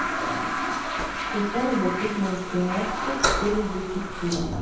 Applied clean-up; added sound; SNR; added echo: none; Toilet flush; 0 dB; reverberation time 0.9 s.